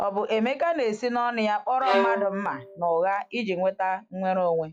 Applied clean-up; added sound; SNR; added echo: classical method log-MMSE.